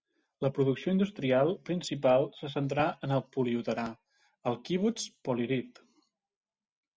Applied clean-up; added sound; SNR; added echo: none; none; none; none.